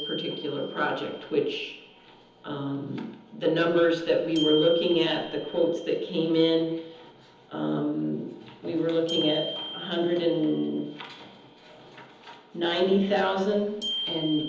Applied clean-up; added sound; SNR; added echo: none; Glockenspiel; 13 dB; reverberation time 1.3 s.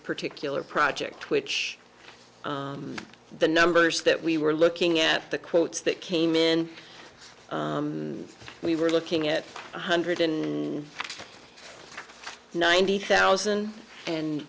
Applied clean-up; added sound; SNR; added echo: none; none; none; none.